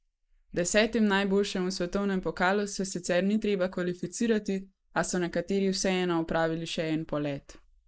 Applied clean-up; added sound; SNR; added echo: neural mask model Resemble Enhance denoiser.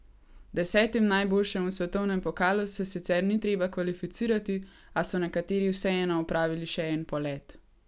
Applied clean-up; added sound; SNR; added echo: none; none; none; none.